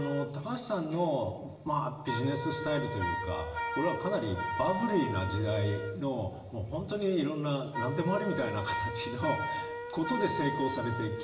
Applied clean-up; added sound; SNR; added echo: none; Wind instrument, woodwind instrument; 5 dB; reverberation time 1.1 s.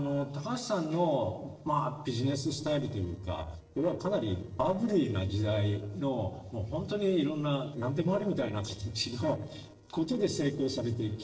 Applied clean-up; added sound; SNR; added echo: neural separator model SepFormer DNS4.